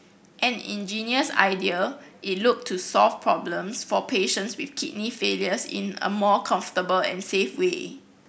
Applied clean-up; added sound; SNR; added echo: none; none; none; none.